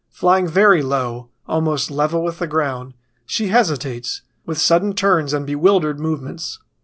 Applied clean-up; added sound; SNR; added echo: none; none; none; none.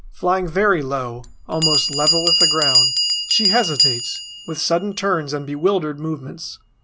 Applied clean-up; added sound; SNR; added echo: none; Bell; -1 dB; none.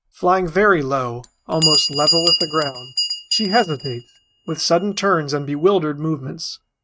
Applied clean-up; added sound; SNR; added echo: neural mask model RNNoise.